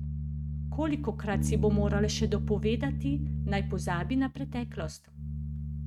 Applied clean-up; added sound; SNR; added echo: neural mask model RNNoise.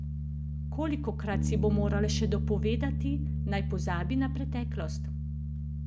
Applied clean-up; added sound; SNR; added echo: none; Bass guitar; -3 dB; none.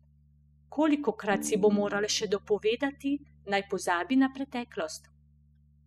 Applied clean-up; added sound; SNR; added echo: classical method spectral subtraction.